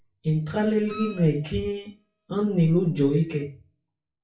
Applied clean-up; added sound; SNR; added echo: classical method WPE with log-MMSE.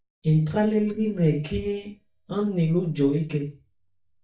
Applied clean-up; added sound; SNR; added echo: neural mask model DeepFilterNet 3.